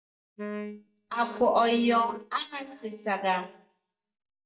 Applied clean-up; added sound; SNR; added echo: neural mask model DeepFilterNet 3.